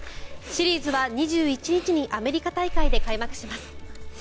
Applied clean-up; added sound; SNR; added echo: none; Breathing; 1 dB; none.